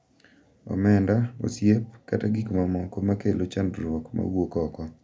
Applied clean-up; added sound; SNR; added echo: none; none; none; none.